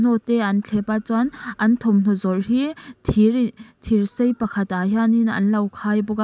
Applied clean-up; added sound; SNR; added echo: none; none; none; none.